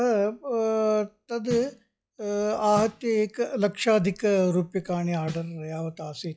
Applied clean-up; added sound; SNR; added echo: classical method log-MMSE.